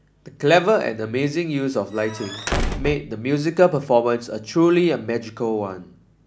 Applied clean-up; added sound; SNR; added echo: none; Squeak / Slam / Wood; 5 dB; none.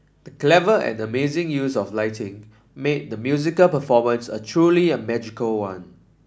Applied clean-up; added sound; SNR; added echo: none; none; none; none.